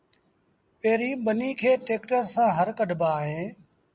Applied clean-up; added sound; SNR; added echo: none; none; none; none.